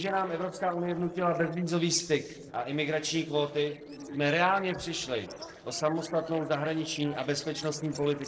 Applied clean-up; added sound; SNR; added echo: neural separator model SepFormer DNS4.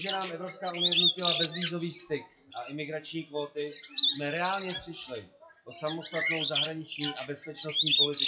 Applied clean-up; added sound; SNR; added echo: classical method WPE with log-MMSE.